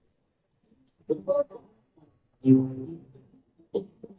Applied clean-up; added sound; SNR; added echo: neural mask model DeepFilterNet 3.